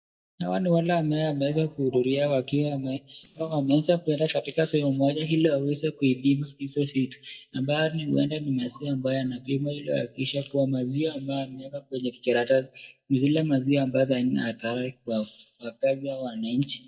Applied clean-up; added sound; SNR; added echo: neural mask model DeepFilterNet 3.